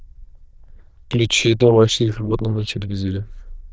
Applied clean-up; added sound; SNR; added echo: neural diffusion model UNIVERSE++.